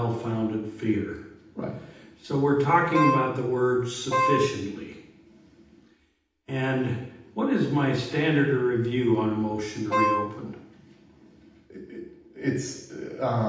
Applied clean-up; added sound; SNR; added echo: none; Wind instrument, woodwind instrument; -1 dB; reverberation time 0.8 s.